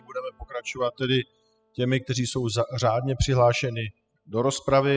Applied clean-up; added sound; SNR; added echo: classical method spectral subtraction.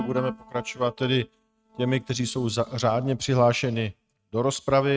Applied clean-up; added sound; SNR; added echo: neural mask model RNNoise.